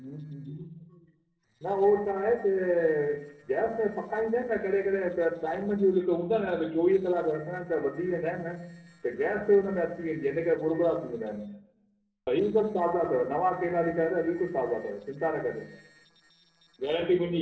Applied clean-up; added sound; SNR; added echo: neural separator model SepFormer DNS4.